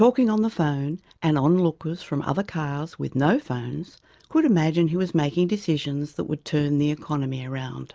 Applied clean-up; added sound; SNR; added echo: none; none; none; none.